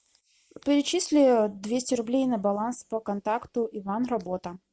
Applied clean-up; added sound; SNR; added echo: neural mask model Resemble Enhance denoiser.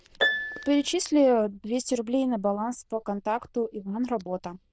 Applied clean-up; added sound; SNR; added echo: neural diffusion model UNIVERSE++.